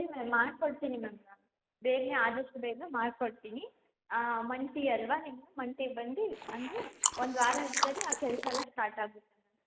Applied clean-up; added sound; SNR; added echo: neural mask model Resemble Enhance denoiser.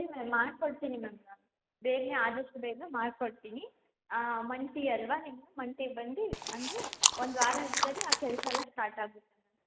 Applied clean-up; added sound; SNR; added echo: none; Chewing, mastication; -3 dB; none.